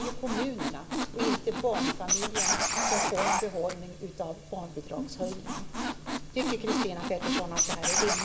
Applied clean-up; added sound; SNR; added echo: none; Squeak; -3 dB; reverberation time 1.1 s.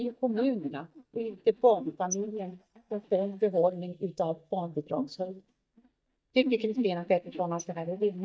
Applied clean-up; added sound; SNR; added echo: neural mask model DeepFilterNet 3.